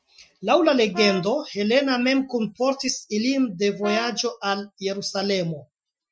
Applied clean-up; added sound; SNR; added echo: classical method Wiener filter.